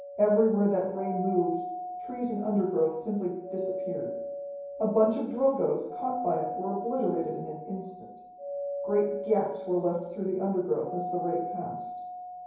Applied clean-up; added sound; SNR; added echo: none; Doorbell; 8 dB; reverberation time 0.9 s.